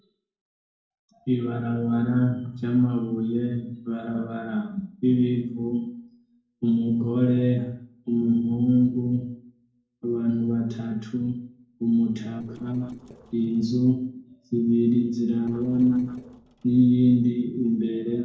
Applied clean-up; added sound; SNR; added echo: neural separator model SepFormer DNS4.